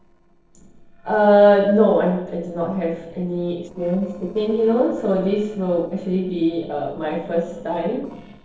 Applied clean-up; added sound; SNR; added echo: neural separator model SepFormer DNS4.